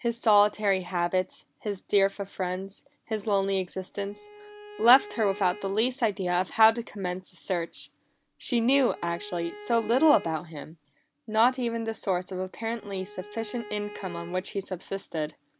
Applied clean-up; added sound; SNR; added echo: none; Bowed string instrument; 17 dB; none.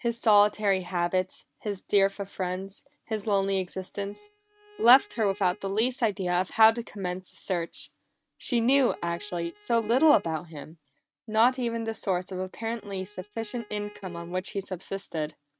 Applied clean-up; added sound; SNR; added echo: neural mask model RNNoise.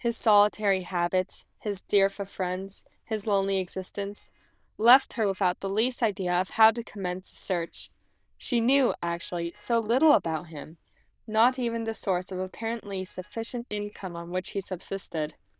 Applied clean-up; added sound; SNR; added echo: neural diffusion model UNIVERSE++.